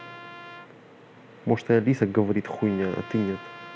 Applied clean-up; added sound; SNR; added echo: none; Trumpet; 19 dB; none.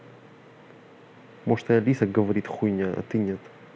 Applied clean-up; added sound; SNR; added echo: none; none; none; none.